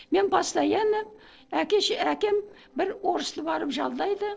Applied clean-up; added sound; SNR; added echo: neural separator model SepFormer DNS4.